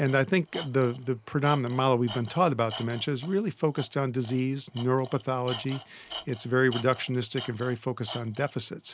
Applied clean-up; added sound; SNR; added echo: none; Tools; 17 dB; none.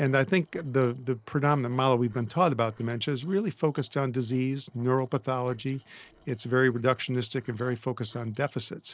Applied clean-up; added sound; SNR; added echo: neural separator model SepFormer DNS4.